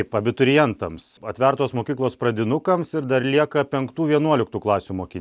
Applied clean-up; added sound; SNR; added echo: none; none; none; none.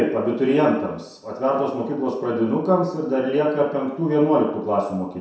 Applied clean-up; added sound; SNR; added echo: none; none; none; reverberation time 0.7 s.